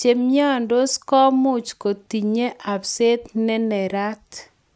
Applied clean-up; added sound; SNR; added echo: none; none; none; none.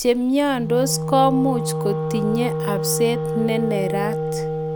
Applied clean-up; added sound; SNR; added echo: none; Wind instrument, woodwind instrument; 3 dB; none.